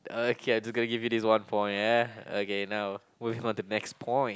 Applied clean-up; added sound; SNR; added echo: none; none; none; none.